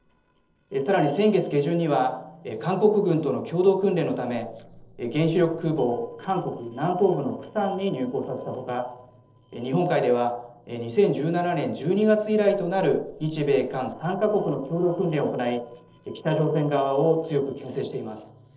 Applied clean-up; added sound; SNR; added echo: neural separator model SepFormer DNS4.